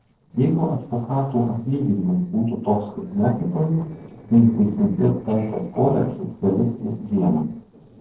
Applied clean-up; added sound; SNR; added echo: neural separator model SepFormer DNS4.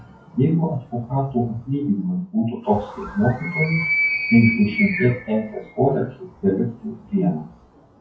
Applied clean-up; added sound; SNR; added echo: classical method WPE with log-MMSE.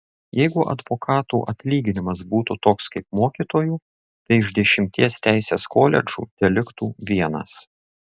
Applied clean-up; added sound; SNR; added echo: none; none; none; none.